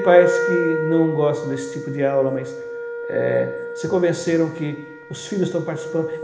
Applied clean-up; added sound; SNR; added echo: none; Wind instrument, woodwind instrument; 6 dB; reverberation time 1.1 s.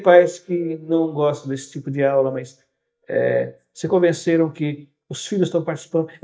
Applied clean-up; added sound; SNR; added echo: neural mask model DeepFilterNet 3.